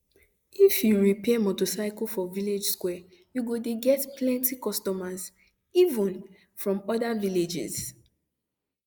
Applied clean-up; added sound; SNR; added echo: neural mask model Resemble Enhance denoiser.